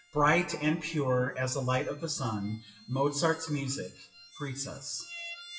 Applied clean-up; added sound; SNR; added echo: classical method WPE with log-MMSE.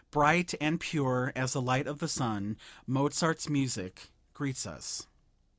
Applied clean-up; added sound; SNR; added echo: none; none; none; none.